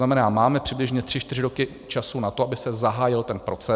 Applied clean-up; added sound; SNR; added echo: none; none; none; none.